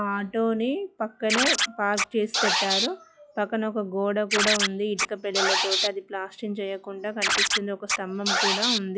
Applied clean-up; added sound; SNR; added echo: classical method log-MMSE.